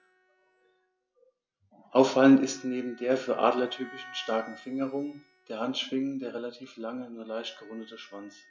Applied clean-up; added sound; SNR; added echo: classical method log-MMSE.